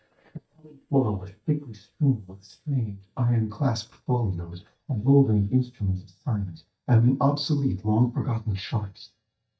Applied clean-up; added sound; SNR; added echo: neural mask model DeepFilterNet 3.